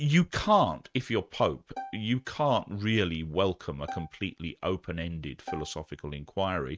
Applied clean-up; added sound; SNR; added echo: neural mask model RNNoise.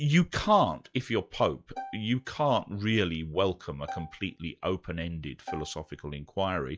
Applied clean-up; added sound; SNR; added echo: classical method log-MMSE.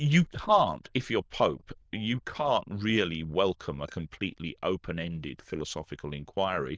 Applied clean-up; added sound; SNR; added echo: neural diffusion model UNIVERSE++.